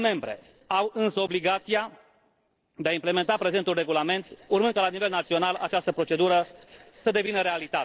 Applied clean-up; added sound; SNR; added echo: neural separator model SepFormer DNS4.